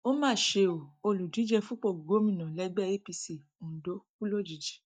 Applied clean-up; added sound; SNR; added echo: neural mask model DeepFilterNet 3.